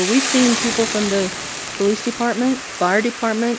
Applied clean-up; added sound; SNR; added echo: none; Boiling / Hiss; 6 dB; none.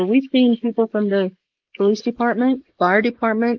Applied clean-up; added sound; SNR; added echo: neural mask model Resemble Enhance denoiser.